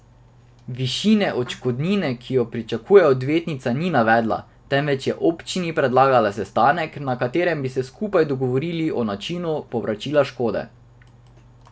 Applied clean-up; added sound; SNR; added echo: none; none; none; none.